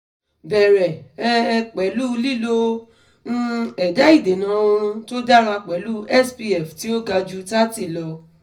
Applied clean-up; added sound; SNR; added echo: none; none; none; reverberation time 0.4 s.